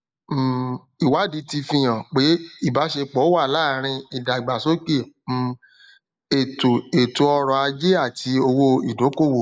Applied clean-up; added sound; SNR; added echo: neural mask model Resemble Enhance denoiser.